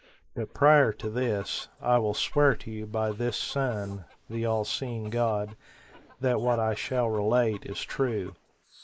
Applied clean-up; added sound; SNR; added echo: neural mask model Resemble Enhance denoiser.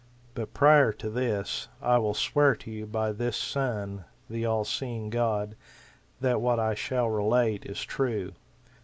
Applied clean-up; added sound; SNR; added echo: none; none; none; none.